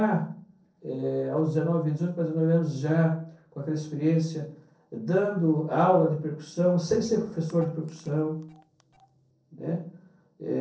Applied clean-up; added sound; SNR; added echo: neural separator model SepFormer DNS4.